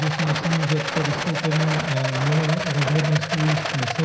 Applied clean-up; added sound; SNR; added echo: none; Rattle; 4 dB; reverberation time 0.4 s.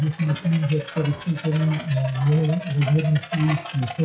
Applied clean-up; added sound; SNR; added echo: classical method WPE with log-MMSE.